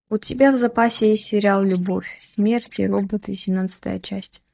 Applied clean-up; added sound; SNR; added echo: neural mask model DeepFilterNet 3.